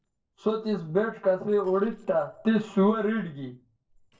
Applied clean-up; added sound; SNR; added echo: neural separator model SepFormer DNS4.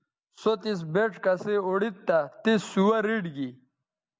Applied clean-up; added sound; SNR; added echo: none; none; none; none.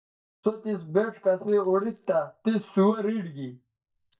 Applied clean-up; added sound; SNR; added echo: neural mask model DeepFilterNet 3.